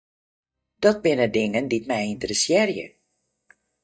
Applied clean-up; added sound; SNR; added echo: neural mask model DeepFilterNet 3.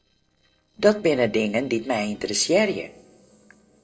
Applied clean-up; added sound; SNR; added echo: neural separator model SepFormer DNS4.